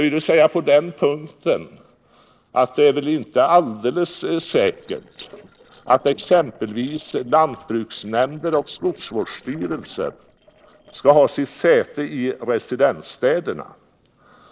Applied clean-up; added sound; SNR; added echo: neural separator model SepFormer DNS4.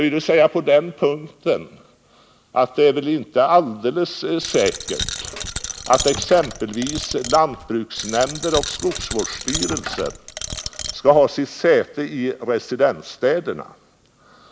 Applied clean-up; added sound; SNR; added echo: none; Coin (dropping); 9 dB; none.